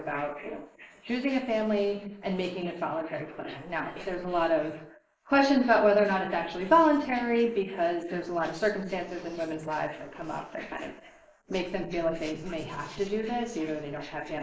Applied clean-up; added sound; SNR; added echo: neural mask model Resemble Enhance denoiser.